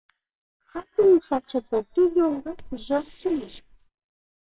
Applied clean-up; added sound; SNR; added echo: neural separator model SepFormer WHAMR!.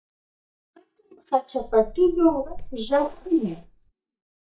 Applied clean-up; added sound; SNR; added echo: neural mask model DeepFilterNet 3.